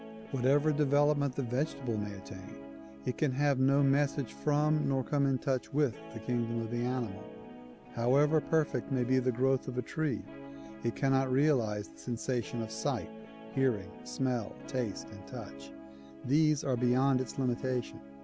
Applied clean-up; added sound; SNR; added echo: none; Guitar; 14 dB; none.